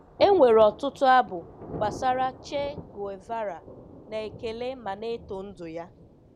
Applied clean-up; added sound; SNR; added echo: none; Thunder; 17 dB; none.